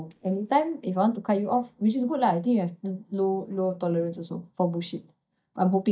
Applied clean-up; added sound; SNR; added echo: neural mask model DeepFilterNet 3.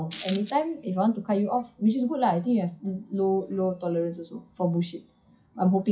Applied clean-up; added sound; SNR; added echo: classical method WPE with log-MMSE.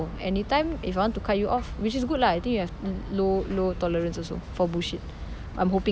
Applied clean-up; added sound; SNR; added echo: none; none; none; none.